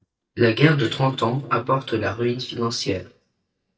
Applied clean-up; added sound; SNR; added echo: neural mask model DeepFilterNet 3.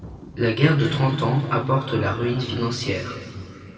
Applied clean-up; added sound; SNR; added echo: none; Thunder / Rain; 20 dB; reverberation time 2.4 s.